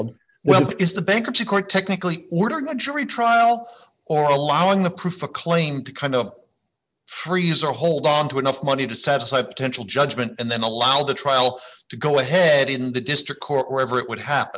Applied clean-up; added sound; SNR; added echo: none; none; none; none.